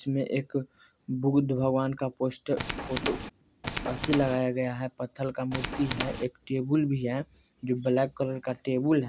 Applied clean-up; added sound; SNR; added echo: none; Tools; 2 dB; none.